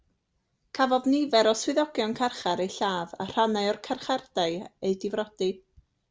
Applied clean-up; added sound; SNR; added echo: none; none; none; none.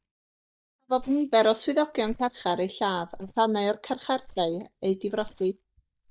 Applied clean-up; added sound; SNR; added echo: neural mask model DeepFilterNet 3.